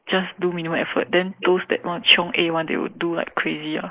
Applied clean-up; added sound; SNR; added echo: neural mask model Resemble Enhance denoiser.